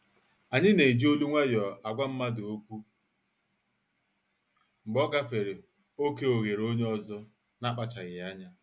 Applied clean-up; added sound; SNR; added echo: none; none; none; none.